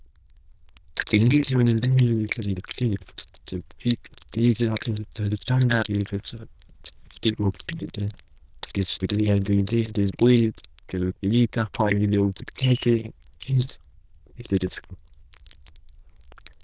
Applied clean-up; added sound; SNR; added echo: neural diffusion model UNIVERSE++.